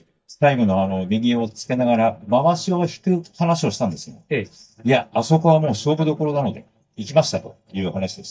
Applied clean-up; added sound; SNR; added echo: neural mask model DeepFilterNet 3.